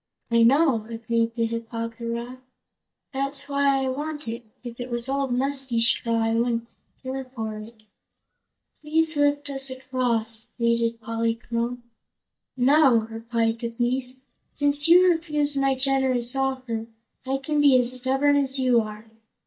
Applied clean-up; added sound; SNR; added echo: neural mask model DeepFilterNet 3.